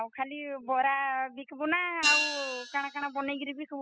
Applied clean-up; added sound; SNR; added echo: classical method spectral subtraction.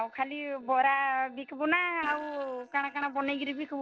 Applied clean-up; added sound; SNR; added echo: neural separator model SepFormer DNS4.